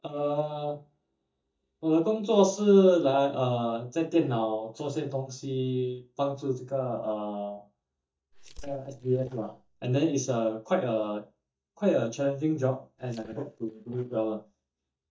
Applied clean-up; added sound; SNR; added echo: neural mask model DeepFilterNet 3.